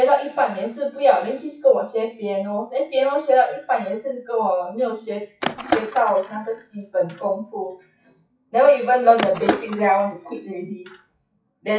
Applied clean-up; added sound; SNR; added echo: classical method WPE with log-MMSE.